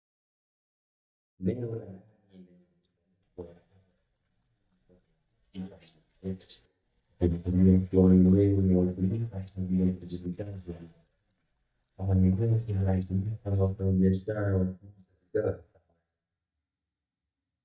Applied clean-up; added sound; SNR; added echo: neural mask model DeepFilterNet 3.